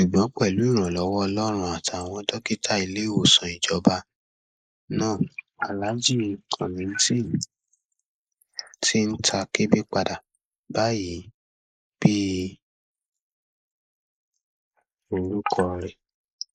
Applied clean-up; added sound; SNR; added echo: neural mask model Resemble Enhance denoiser.